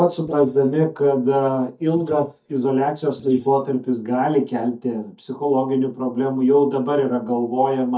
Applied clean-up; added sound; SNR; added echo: neural mask model DeepFilterNet 3.